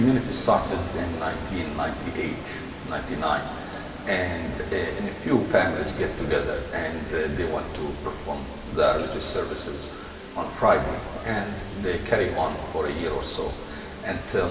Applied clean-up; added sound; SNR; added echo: none; Water; 19 dB; reverberation time 2.2 s.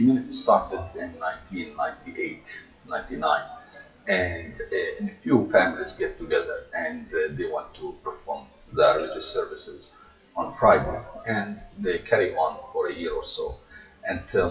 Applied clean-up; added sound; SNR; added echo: classical method WPE with log-MMSE.